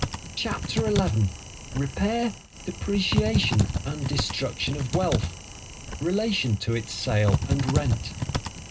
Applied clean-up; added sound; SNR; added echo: none; Typing; 3 dB; reverberation time 0.2 s.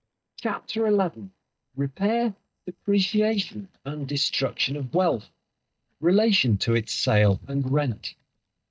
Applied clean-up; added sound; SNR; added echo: neural mask model DeepFilterNet 3.